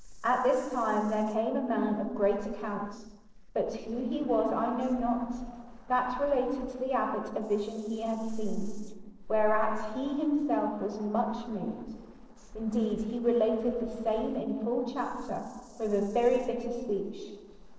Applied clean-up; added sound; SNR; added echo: neural separator model SepFormer DNS4.